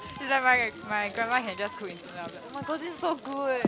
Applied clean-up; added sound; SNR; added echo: none; Crackle; 14 dB; none.